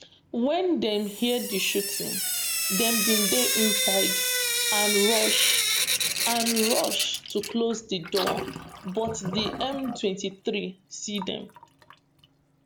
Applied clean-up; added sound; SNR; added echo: none; Drip / Sink (filling or washing); 0 dB; none.